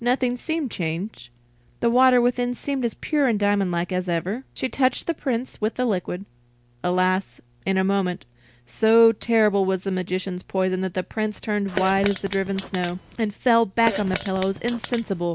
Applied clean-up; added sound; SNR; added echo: none; Fart; 10 dB; none.